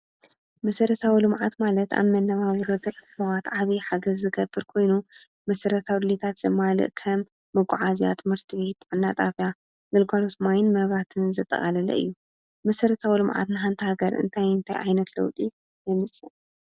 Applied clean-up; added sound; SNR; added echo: neural mask model Resemble Enhance denoiser.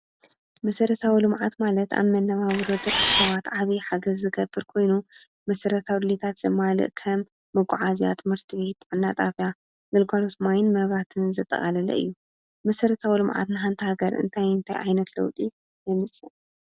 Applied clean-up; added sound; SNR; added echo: none; Camera; 0 dB; none.